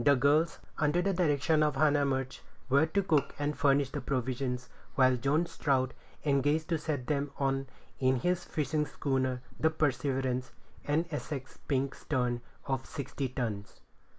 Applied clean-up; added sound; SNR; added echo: none; Bowed string instrument; 19 dB; none.